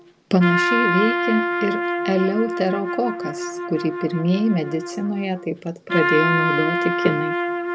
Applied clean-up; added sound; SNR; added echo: none; Trumpet; 1 dB; none.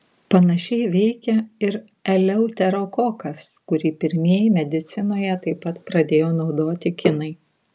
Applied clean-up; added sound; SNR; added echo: none; none; none; none.